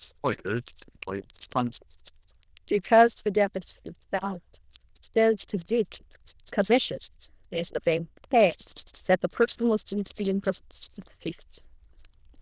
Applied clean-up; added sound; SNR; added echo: neural diffusion model UNIVERSE++.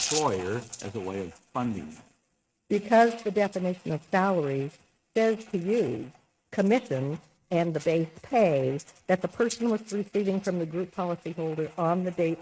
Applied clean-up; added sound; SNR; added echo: neural mask model RNNoise.